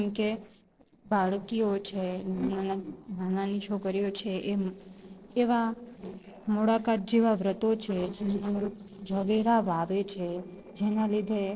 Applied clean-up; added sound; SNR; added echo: neural separator model SepFormer DNS4.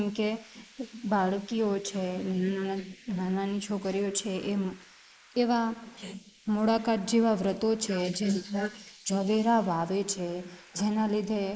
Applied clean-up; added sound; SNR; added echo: neural mask model Resemble Enhance denoiser.